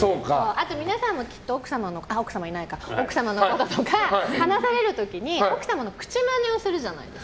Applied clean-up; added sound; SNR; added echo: none; none; none; none.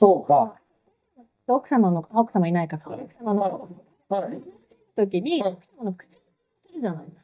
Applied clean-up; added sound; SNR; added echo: neural mask model DeepFilterNet 3.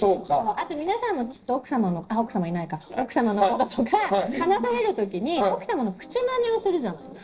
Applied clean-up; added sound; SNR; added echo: neural separator model SepFormer DNS4.